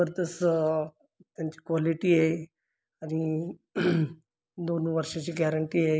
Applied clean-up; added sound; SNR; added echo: none; none; none; none.